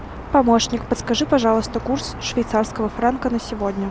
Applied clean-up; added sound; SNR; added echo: none; none; none; none.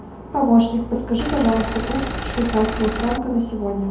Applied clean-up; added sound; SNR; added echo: none; Engine; 6 dB; reverberation time 1.9 s.